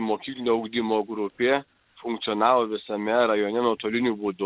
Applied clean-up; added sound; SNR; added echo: none; none; none; none.